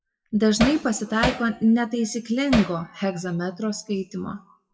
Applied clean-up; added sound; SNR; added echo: classical method WPE with log-MMSE.